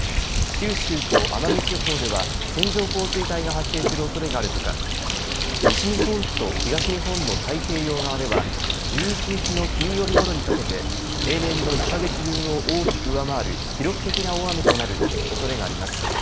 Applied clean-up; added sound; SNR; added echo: none; Bird + Dog; -4 dB; none.